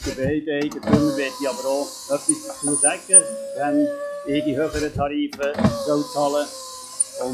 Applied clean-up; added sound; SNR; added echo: classical method log-MMSE.